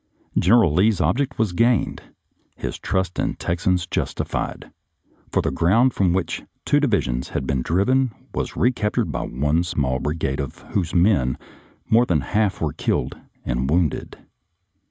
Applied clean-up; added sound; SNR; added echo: none; none; none; none.